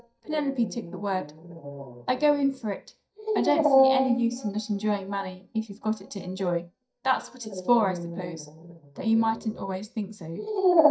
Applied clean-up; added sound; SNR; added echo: neural mask model DeepFilterNet 3.